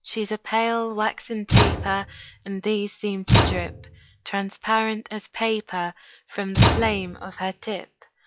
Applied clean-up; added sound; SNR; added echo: classical method log-MMSE.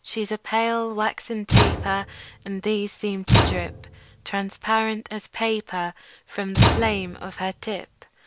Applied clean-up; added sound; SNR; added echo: none; Slam / Tools; -4 dB; none.